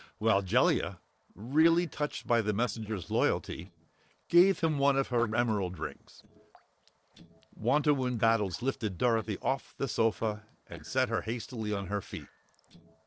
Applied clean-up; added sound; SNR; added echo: neural separator model SepFormer DNS4.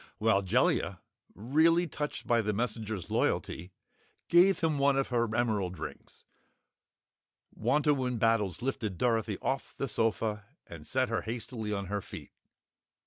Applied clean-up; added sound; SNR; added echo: none; none; none; none.